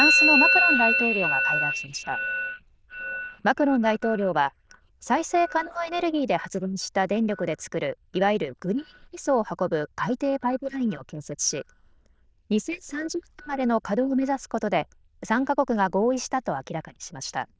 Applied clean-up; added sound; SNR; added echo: neural diffusion model UNIVERSE++.